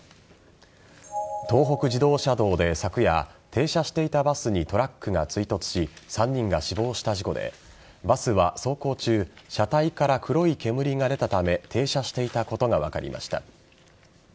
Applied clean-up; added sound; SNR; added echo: none; none; none; none.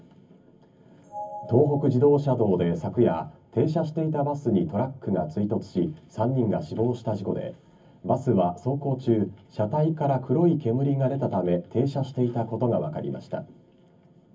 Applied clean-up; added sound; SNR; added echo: none; none; none; reverberation time 0.3 s.